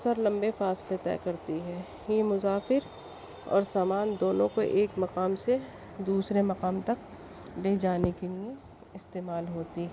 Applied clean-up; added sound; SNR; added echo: none; none; none; none.